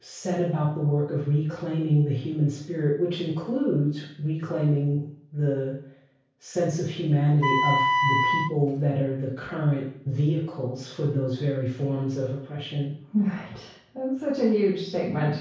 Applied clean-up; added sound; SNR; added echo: none; Wind instrument, woodwind instrument; -1 dB; reverberation time 0.6 s.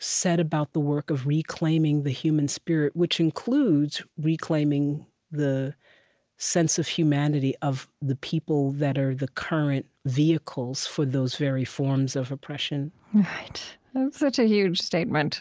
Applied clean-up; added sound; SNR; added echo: none; none; none; none.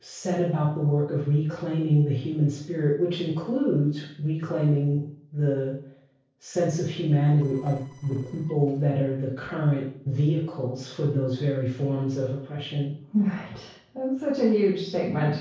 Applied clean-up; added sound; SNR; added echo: neural separator model SepFormer DNS4.